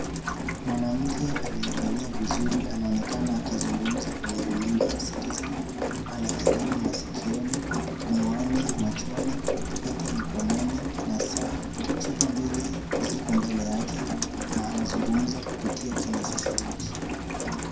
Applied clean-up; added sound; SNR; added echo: none; Rain; -1 dB; reverberation time 0.6 s.